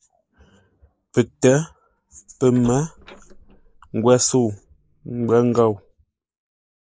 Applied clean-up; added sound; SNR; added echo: neural mask model Resemble Enhance denoiser.